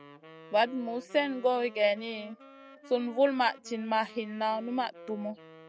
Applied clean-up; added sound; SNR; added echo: none; Wind instrument, woodwind instrument; 20 dB; none.